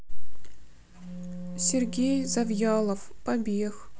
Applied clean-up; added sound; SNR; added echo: none; Wind instrument, woodwind instrument; 15 dB; none.